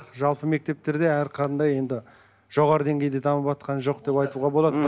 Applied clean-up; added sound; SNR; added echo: none; none; none; none.